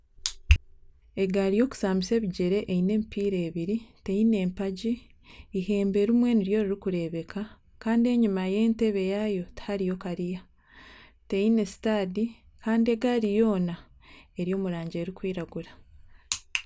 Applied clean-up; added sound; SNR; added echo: none; none; none; none.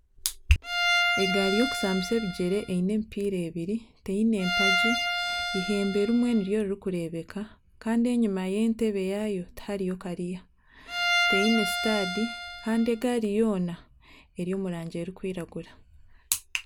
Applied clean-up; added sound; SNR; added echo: none; Bowed string instrument; 1 dB; none.